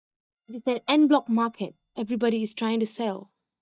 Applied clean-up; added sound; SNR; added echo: neural mask model DeepFilterNet 3.